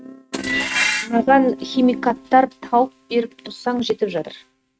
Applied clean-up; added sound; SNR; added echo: neural mask model RNNoise.